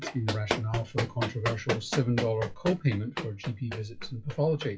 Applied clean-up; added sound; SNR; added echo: classical method WPE with log-MMSE.